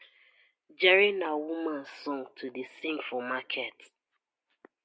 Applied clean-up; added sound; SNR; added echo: none; none; none; none.